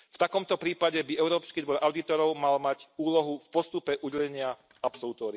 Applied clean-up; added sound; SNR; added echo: none; none; none; none.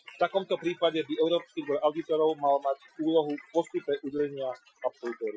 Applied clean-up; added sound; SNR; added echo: classical method Wiener filter.